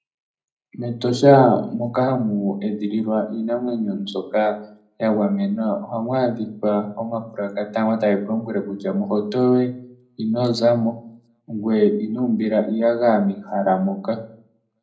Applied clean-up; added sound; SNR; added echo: none; none; none; reverberation time 0.5 s.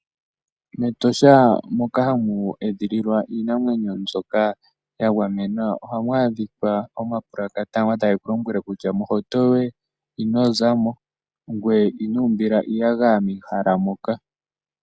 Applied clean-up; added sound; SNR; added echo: none; none; none; none.